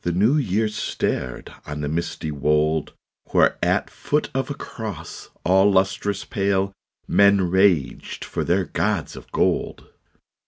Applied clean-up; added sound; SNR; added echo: none; none; none; none.